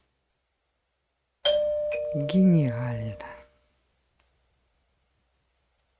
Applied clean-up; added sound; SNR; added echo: neural mask model RNNoise.